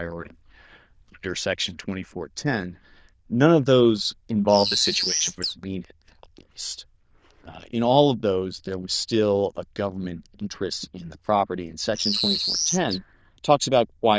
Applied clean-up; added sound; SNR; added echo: neural diffusion model UNIVERSE++.